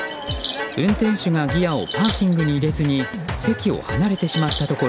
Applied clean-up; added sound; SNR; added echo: none; Bird vocalization, bird call, bird song; 4 dB; none.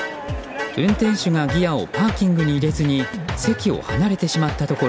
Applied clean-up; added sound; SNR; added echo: none; none; none; none.